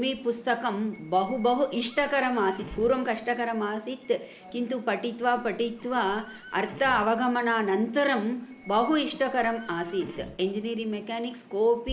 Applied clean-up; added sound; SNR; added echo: none; Livestock, farm animals, working animals + Wind chime; 20 dB; none.